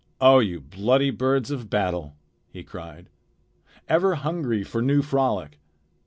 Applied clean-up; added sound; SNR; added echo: none; none; none; none.